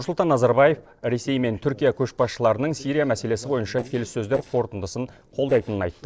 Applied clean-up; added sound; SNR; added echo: neural separator model SepFormer DNS4.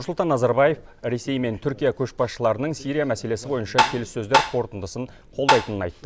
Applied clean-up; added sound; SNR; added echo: none; Tap; -3 dB; none.